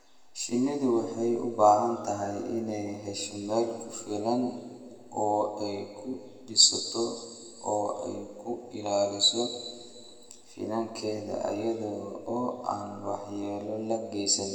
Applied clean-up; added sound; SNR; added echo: none; none; none; reverberation time 2.0 s.